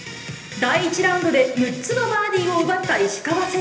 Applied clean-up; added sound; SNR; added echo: none; none; none; reverberation time 1.4 s.